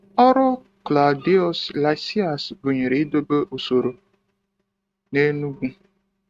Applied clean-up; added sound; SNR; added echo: neural mask model RNNoise.